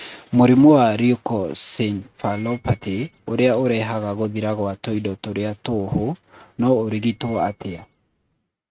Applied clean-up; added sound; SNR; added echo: neural mask model RNNoise.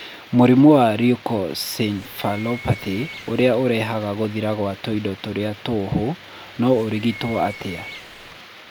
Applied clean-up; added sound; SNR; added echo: none; Bird; 19 dB; none.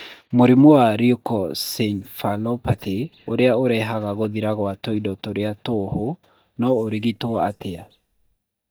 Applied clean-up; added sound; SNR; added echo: neural mask model DeepFilterNet 3.